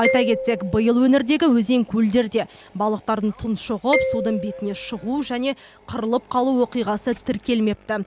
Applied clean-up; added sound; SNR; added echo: none; Marimba, xylophone; 9 dB; none.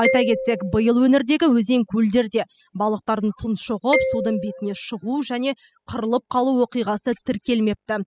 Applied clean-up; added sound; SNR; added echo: classical method spectral subtraction.